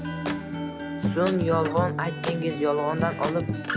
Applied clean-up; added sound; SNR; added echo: none; Acoustic guitar; 2 dB; none.